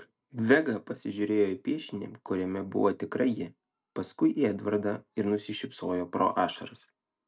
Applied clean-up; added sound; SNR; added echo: none; none; none; none.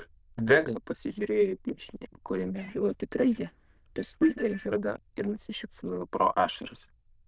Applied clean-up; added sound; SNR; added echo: neural diffusion model UNIVERSE++.